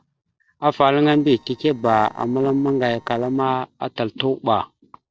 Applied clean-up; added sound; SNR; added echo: neural separator model SepFormer DNS4.